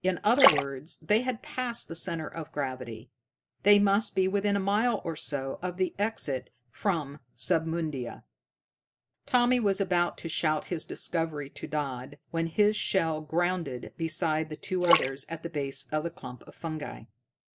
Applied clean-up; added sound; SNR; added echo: neural mask model Resemble Enhance denoiser.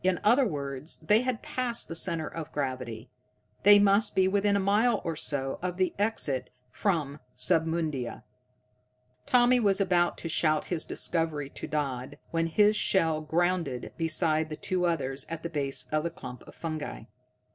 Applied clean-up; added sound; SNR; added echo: none; none; none; none.